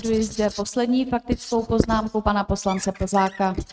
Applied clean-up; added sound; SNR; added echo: neural mask model RNNoise.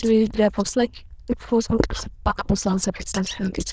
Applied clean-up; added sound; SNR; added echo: neural diffusion model UNIVERSE++.